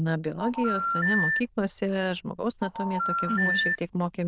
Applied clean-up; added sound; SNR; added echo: neural diffusion model UNIVERSE++.